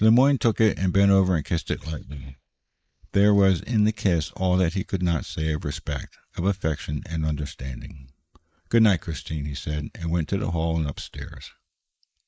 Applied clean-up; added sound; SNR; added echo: neural mask model Resemble Enhance denoiser.